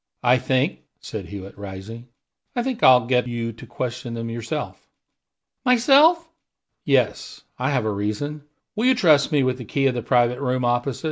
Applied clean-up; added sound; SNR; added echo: none; none; none; none.